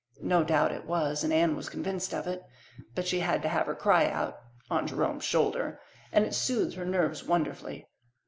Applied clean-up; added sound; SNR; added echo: none; none; none; none.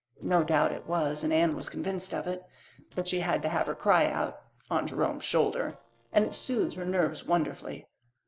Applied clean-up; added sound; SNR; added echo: neural separator model SepFormer DNS4.